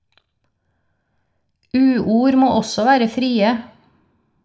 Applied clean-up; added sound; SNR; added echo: none; none; none; reverberation time 0.5 s.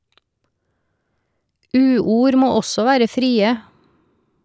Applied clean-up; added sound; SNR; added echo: none; none; none; none.